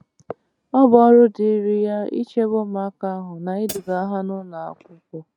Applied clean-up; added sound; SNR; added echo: neural mask model RNNoise.